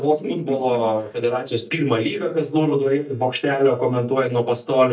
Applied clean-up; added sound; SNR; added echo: neural mask model DeepFilterNet 3.